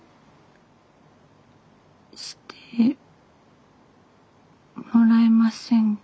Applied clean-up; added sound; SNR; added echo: none; none; none; none.